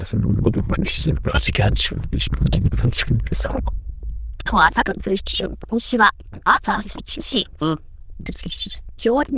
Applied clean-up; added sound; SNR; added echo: neural diffusion model UNIVERSE++.